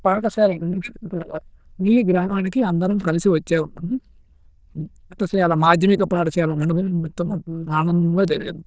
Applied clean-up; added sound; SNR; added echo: neural diffusion model UNIVERSE++.